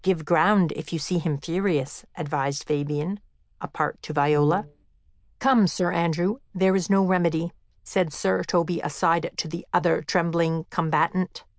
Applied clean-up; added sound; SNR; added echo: neural diffusion model UNIVERSE++.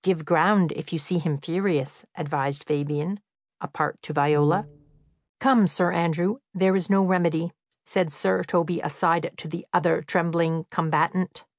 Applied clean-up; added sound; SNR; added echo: none; Brass instrument; 11 dB; none.